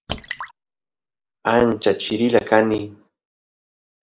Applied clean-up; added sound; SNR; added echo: neural mask model Resemble Enhance denoiser.